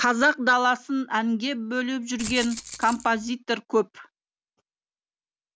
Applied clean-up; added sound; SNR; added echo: none; Rattle (instrument); 12 dB; none.